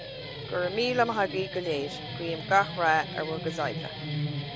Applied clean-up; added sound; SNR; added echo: none; Guitar; 7 dB; none.